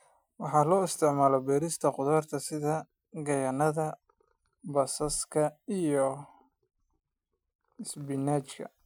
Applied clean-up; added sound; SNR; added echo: classical method Wiener filter.